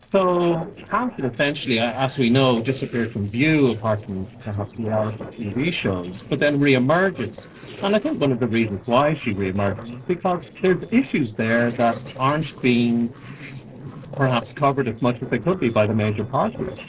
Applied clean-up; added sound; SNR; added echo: neural separator model SepFormer DNS4.